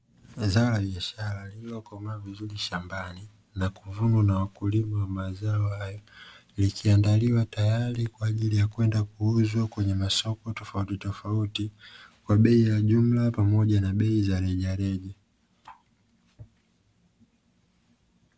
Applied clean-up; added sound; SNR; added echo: none; none; none; none.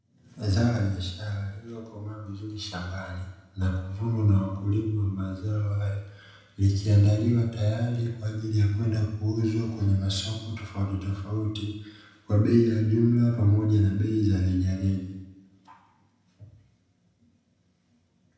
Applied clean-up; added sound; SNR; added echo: none; none; none; reverberation time 0.8 s.